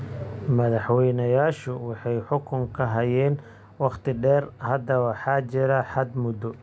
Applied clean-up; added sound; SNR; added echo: none; none; none; none.